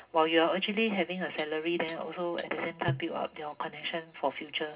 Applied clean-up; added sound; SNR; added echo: none; Hi-hat; 10 dB; reverberation time 0.2 s.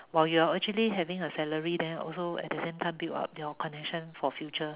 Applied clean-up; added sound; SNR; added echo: none; none; none; none.